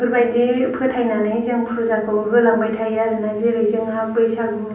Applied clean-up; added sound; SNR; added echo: none; none; none; reverberation time 0.6 s.